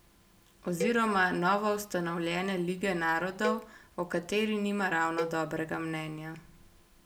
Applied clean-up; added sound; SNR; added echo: none; Cowbell; 11 dB; none.